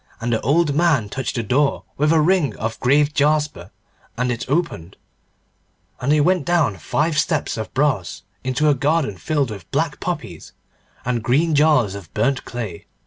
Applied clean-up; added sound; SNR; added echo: none; none; none; none.